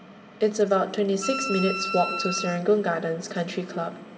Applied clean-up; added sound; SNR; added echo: none; Wind instrument, woodwind instrument; 7 dB; reverberation time 2.9 s.